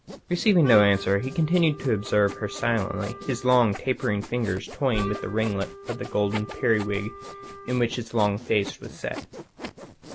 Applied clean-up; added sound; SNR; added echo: none; Sawing + Wind instrument, woodwind instrument; 14 dB; none.